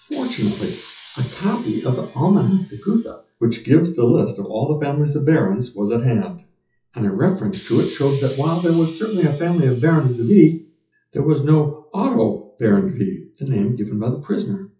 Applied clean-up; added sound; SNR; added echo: classical method WPE with log-MMSE.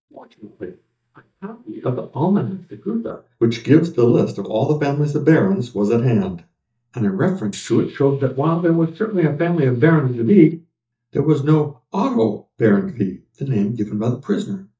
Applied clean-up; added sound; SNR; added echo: neural mask model DeepFilterNet 3.